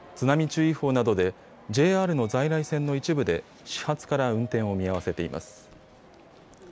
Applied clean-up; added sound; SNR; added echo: none; none; none; none.